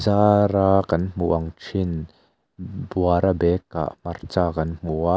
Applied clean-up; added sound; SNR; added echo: none; none; none; none.